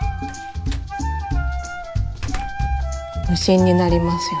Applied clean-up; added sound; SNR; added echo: none; Slam; 14 dB; none.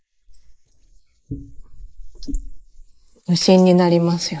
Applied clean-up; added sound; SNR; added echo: neural mask model Resemble Enhance denoiser.